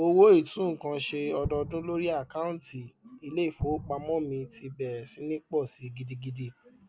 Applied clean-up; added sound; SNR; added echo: none; Explosion; 12 dB; none.